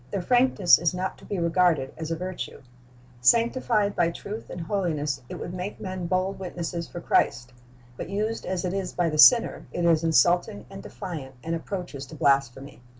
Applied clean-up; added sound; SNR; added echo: none; none; none; none.